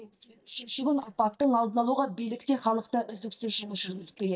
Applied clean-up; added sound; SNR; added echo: neural mask model DeepFilterNet 3.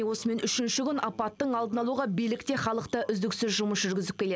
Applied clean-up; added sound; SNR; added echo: none; none; none; none.